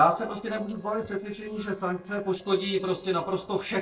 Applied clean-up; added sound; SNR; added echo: neural separator model SepFormer DNS4.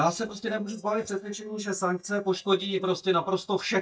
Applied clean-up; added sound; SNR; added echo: neural mask model DeepFilterNet 3.